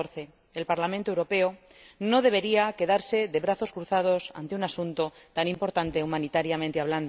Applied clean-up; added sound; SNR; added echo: none; none; none; none.